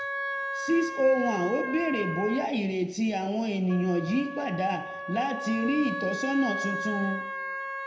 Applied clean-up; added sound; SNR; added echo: none; Wind instrument, woodwind instrument; 7 dB; reverberation time 0.8 s.